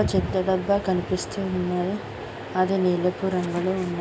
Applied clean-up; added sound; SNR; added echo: none; none; none; none.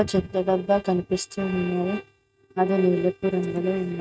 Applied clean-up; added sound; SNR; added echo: neural mask model RNNoise.